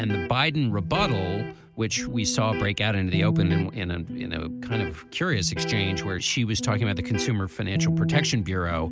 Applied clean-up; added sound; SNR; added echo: none; Electric guitar; 4 dB; none.